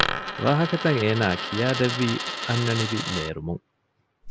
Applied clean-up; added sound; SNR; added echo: none; Coin (dropping); 5 dB; none.